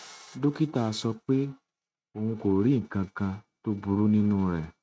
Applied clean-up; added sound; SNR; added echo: neural mask model RNNoise.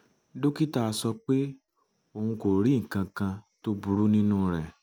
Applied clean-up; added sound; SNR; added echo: none; none; none; none.